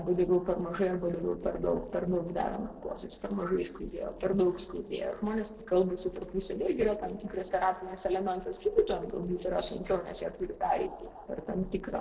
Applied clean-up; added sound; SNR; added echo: neural separator model SepFormer DNS4.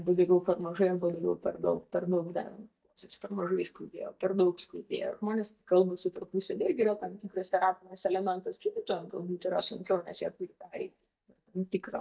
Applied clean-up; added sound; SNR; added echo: neural mask model DeepFilterNet 3.